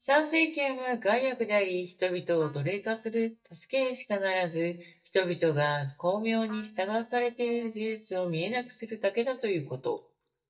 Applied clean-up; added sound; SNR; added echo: neural mask model DeepFilterNet 3.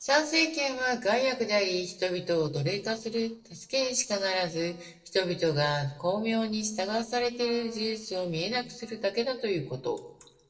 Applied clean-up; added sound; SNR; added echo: neural separator model SepFormer DNS4.